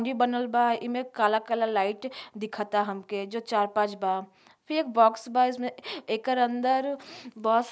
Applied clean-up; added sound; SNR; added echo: none; none; none; none.